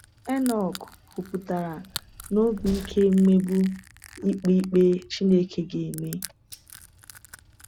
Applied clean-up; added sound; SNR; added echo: none; Crushing + Train; 18 dB; none.